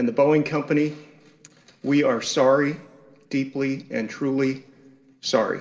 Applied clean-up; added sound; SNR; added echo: none; none; none; reverberation time 1.1 s.